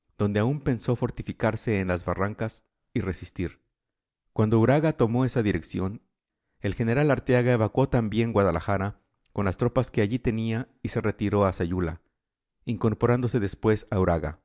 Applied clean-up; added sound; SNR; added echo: none; none; none; none.